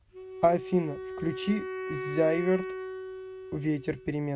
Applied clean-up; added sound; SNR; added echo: none; Wind instrument, woodwind instrument; 8 dB; none.